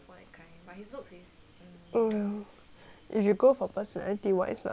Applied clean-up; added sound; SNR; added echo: none; none; none; none.